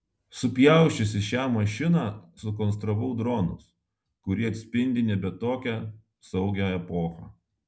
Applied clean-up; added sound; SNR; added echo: none; none; none; none.